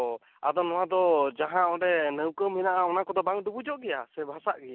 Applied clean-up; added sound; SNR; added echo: none; none; none; none.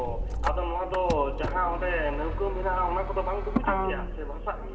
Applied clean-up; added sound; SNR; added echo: none; Motor vehicle (road); 1 dB; reverberation time 2.4 s.